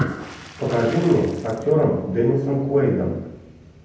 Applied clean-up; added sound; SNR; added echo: none; Water / Splash, splatter; 16 dB; reverberation time 0.9 s.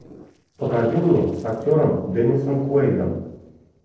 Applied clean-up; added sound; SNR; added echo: neural separator model SepFormer DNS4.